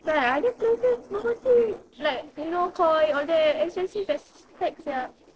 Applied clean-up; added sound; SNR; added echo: neural separator model SepFormer DNS4.